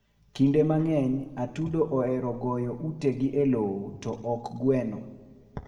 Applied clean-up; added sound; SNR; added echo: none; none; none; reverberation time 1.1 s.